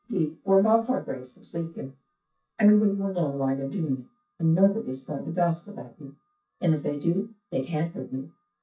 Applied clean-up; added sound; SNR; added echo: neural mask model DeepFilterNet 3.